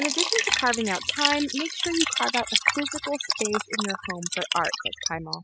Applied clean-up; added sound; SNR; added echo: classical method spectral subtraction.